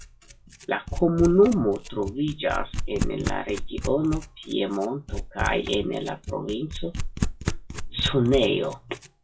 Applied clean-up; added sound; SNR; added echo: classical method WPE with log-MMSE.